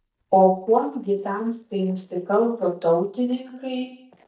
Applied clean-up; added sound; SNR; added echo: neural mask model DeepFilterNet 3.